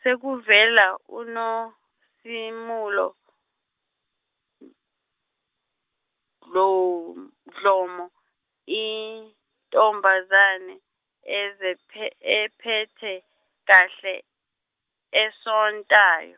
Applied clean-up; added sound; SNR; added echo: none; none; none; none.